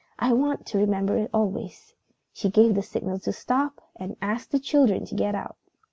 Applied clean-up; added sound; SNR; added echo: none; none; none; none.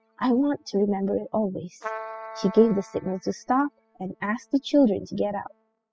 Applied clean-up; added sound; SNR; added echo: classical method spectral subtraction.